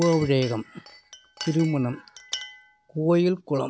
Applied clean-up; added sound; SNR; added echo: none; Chink, clink; 16 dB; none.